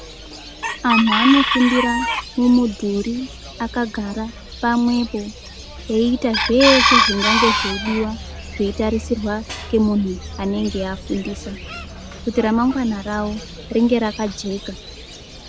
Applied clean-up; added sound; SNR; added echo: none; Chicken, rooster; 4 dB; none.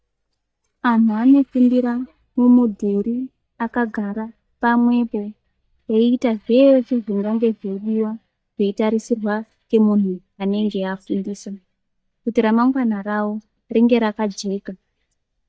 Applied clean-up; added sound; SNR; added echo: neural mask model DeepFilterNet 3.